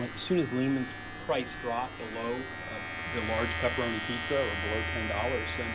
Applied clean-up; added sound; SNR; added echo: none; Domestic sounds, home sounds; 1 dB; none.